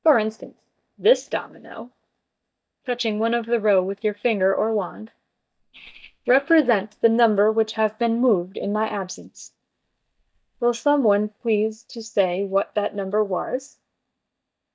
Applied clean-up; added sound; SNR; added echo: neural mask model DeepFilterNet 3.